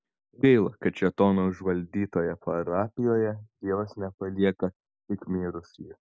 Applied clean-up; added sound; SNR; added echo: none; none; none; none.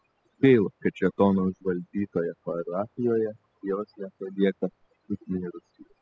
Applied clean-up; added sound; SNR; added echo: classical method spectral subtraction.